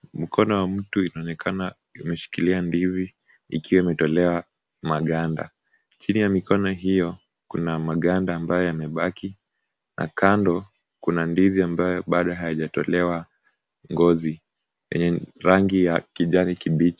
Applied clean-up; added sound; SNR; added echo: none; none; none; none.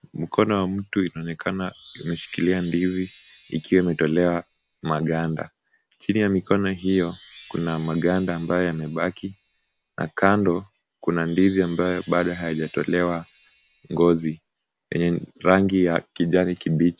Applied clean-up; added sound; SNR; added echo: none; Chime; 10 dB; none.